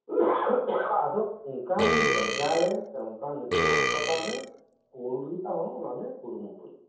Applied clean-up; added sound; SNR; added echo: none; Burping, eructation; -1 dB; reverberation time 0.7 s.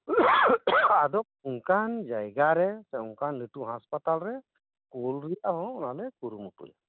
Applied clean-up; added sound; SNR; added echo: none; none; none; none.